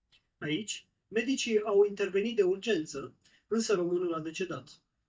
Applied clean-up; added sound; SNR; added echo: neural mask model DeepFilterNet 3.